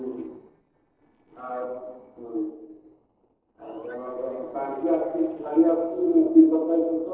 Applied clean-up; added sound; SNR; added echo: neural separator model SepFormer DNS4.